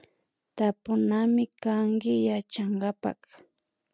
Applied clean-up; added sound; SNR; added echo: none; none; none; none.